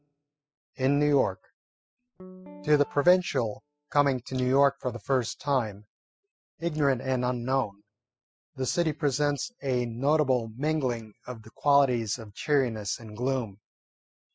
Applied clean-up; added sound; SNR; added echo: classical method spectral subtraction.